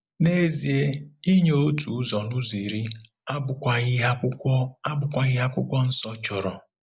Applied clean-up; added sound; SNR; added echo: neural mask model Resemble Enhance denoiser.